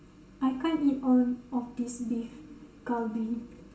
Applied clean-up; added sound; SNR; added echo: none; none; none; reverberation time 0.2 s.